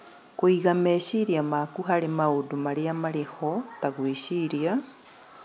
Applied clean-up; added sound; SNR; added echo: none; none; none; none.